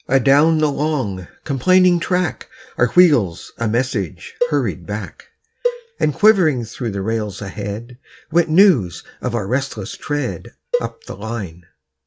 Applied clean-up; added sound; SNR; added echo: neural mask model RNNoise.